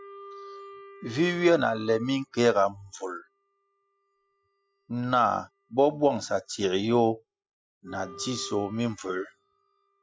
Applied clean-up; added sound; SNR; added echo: classical method spectral subtraction.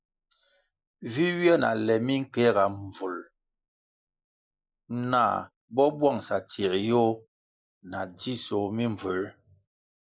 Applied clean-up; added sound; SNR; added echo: neural mask model Resemble Enhance denoiser.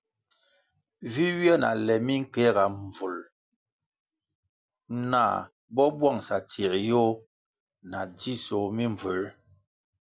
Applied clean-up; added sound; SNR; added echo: none; none; none; none.